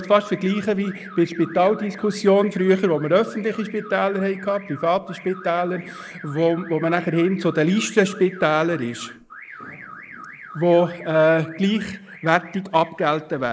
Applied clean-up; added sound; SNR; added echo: neural mask model Resemble Enhance denoiser.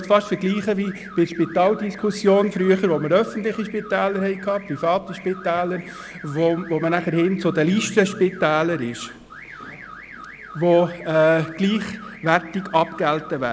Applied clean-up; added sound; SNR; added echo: none; Alarm / Car; 18 dB; none.